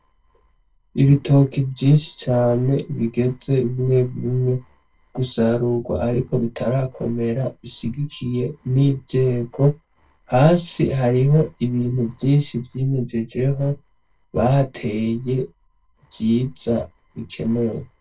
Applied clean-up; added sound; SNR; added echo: neural separator model SepFormer DNS4.